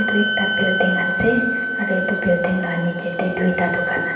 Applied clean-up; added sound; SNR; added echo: none; Wind instrument, woodwind instrument; 2 dB; reverberation time 0.8 s.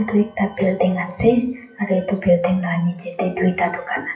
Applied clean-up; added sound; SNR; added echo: classical method WPE with log-MMSE.